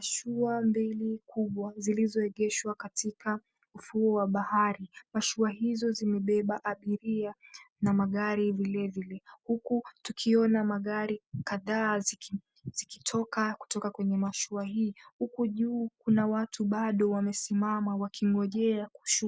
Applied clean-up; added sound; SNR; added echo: none; none; none; none.